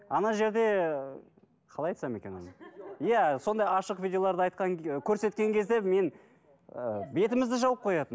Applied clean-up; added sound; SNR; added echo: none; none; none; none.